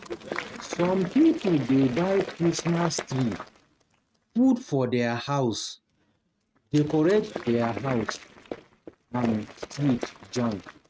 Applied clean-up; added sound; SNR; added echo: neural mask model RNNoise.